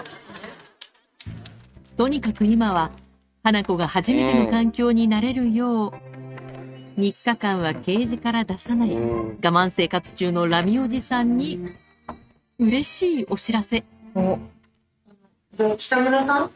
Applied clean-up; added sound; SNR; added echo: neural mask model RNNoise.